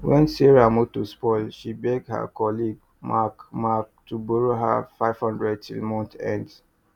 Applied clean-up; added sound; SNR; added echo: none; none; none; none.